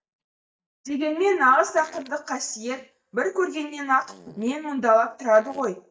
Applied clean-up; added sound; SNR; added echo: neural mask model DeepFilterNet 3.